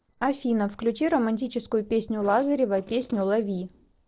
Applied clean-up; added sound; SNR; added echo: neural separator model SepFormer DNS4.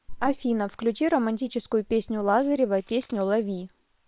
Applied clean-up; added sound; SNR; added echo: neural separator model SepFormer WHAM!.